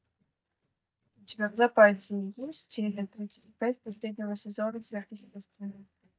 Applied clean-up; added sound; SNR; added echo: neural mask model DeepFilterNet 3.